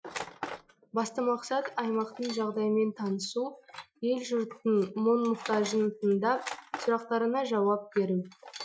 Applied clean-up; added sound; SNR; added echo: classical method Wiener filter.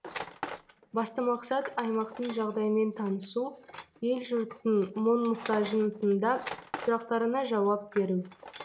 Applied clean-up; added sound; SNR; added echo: none; Tools; 15 dB; none.